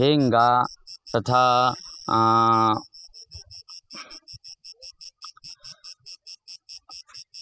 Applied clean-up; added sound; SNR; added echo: classical method spectral subtraction.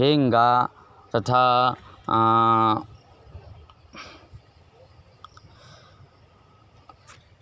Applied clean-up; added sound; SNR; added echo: none; none; none; none.